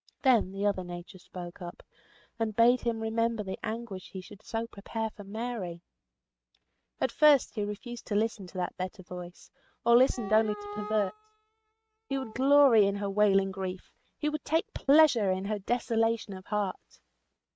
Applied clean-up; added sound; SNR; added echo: neural mask model RNNoise.